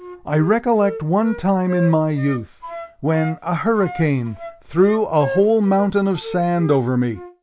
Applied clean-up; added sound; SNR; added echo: none; Wind instrument, woodwind instrument; 14 dB; none.